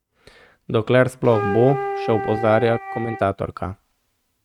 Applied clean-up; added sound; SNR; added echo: neural mask model RNNoise.